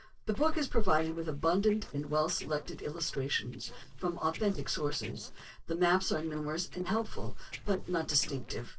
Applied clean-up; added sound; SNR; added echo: neural separator model SepFormer DNS4.